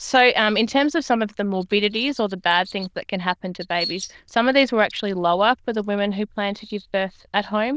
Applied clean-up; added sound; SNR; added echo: neural diffusion model UNIVERSE++.